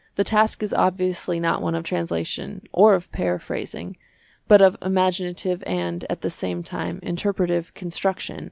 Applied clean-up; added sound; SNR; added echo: none; none; none; none.